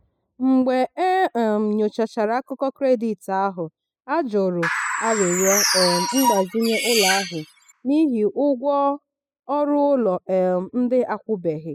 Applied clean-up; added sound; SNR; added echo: classical method spectral subtraction.